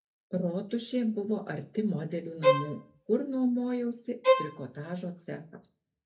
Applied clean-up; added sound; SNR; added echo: none; Bowed string instrument; -3 dB; reverberation time 0.3 s.